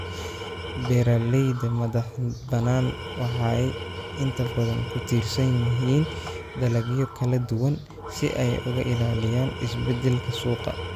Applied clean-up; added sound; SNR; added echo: none; Tools; 10 dB; none.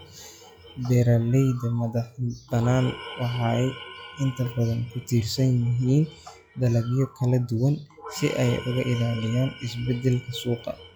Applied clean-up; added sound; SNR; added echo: classical method log-MMSE.